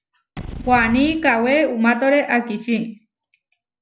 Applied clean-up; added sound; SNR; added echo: none; Gunshot, gunfire / Boom; 17 dB; none.